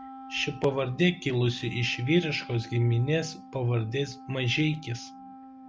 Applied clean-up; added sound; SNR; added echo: none; Wind instrument, woodwind instrument; 17 dB; none.